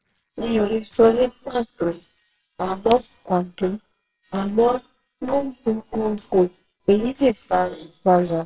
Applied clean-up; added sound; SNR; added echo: neural separator model SepFormer WHAMR!.